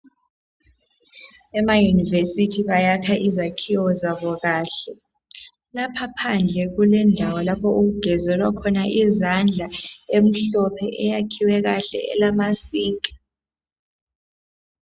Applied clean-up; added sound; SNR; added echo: none; none; none; none.